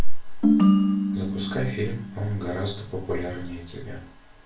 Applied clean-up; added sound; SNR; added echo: none; Ringtone; 0 dB; reverberation time 0.3 s.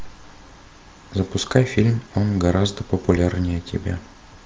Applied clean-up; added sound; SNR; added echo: none; none; none; none.